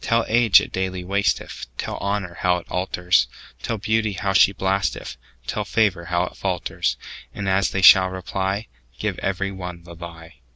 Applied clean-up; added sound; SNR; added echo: none; none; none; none.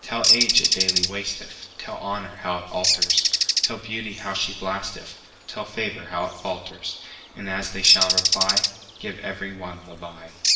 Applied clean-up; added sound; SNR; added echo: none; Bird; -4 dB; reverberation time 1.0 s.